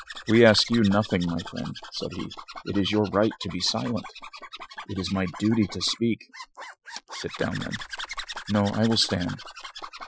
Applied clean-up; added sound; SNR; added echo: classical method Wiener filter.